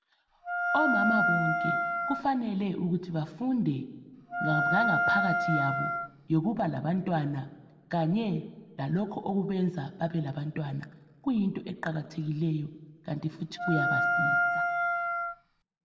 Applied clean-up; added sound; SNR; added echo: none; Wind instrument, woodwind instrument; -3 dB; reverberation time 1.3 s.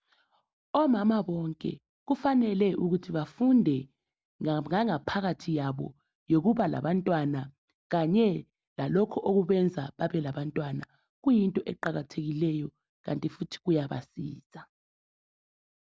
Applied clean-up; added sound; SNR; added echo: none; none; none; none.